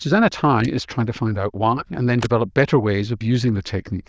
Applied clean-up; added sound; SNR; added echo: neural diffusion model UNIVERSE++.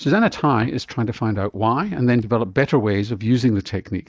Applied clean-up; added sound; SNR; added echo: neural mask model DeepFilterNet 3.